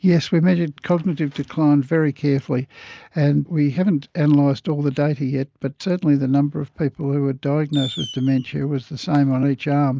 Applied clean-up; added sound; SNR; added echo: none; Fireworks; 17 dB; none.